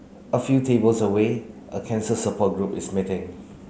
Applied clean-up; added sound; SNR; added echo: none; none; none; none.